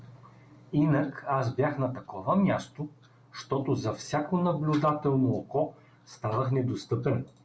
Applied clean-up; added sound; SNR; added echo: none; none; none; none.